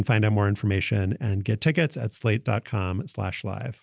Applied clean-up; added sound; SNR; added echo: none; none; none; none.